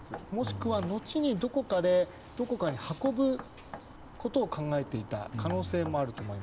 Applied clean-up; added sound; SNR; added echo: none; Bird + Knock; 15 dB; none.